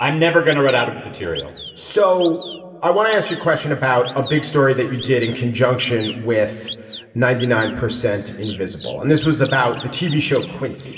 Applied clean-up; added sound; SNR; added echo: none; Bird vocalization, bird call, bird song; 17 dB; reverberation time 2.1 s.